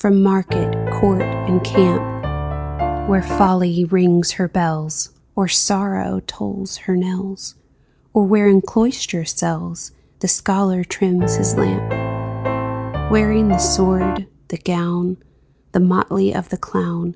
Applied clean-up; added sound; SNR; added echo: none; Piano; 3 dB; none.